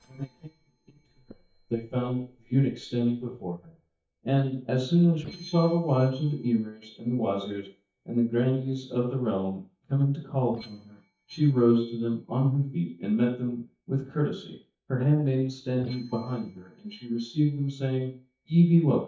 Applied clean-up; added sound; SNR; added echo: neural mask model DeepFilterNet 3.